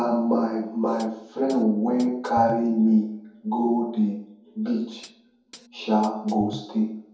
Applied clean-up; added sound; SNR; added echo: none; Hi-hat; 20 dB; reverberation time 0.7 s.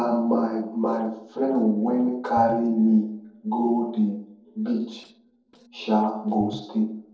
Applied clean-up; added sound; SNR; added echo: neural separator model SepFormer DNS4.